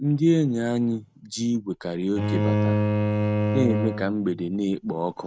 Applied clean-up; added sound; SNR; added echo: neural mask model RNNoise.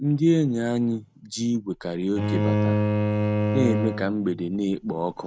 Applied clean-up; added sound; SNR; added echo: none; Bowed string instrument; 0 dB; none.